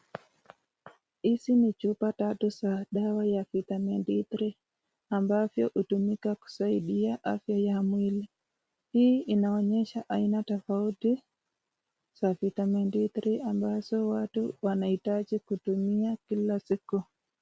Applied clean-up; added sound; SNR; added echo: none; none; none; none.